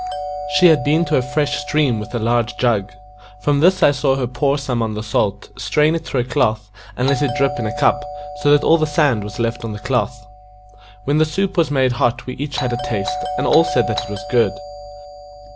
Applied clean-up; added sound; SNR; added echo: none; Doorbell; 11 dB; none.